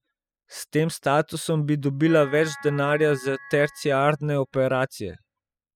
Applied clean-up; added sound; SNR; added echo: classical method spectral subtraction.